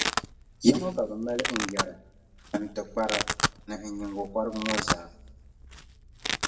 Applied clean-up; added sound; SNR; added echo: none; Domestic sounds, home sounds; 2 dB; reverberation time 0.6 s.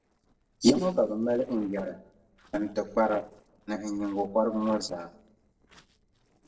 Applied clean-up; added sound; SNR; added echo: neural separator model SepFormer DNS4.